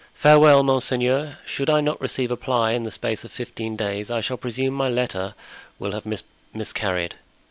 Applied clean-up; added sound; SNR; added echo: none; none; none; none.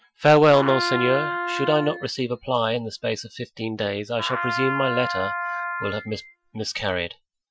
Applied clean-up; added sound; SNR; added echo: classical method Wiener filter.